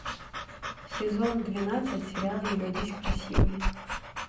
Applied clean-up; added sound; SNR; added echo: none; Dog / Breathing; 0 dB; reverberation time 0.6 s.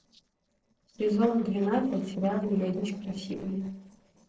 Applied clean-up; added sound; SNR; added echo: neural separator model SepFormer DNS4.